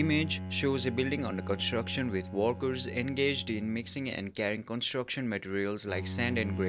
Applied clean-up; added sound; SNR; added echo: none; Bowed string instrument; 9 dB; none.